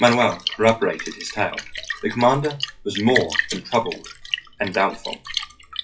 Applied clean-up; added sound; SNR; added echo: classical method WPE with log-MMSE.